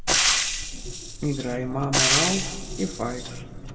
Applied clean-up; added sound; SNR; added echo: none; Frying (food); -4 dB; reverberation time 1.7 s.